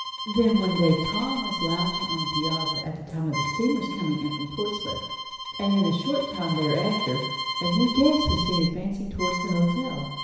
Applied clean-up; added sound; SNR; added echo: none; Bowed string instrument; 6 dB; reverberation time 1.0 s.